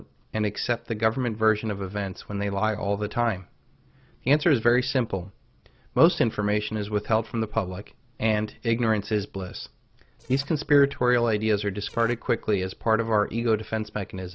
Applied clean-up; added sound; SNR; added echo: neural separator model SepFormer DNS4.